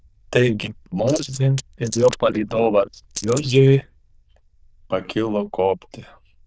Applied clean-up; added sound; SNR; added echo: neural diffusion model UNIVERSE++.